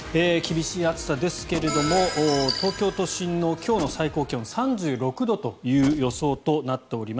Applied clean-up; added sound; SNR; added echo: none; Gunshot, gunfire; 13 dB; none.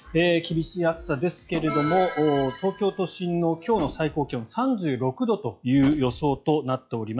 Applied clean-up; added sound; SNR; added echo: classical method log-MMSE.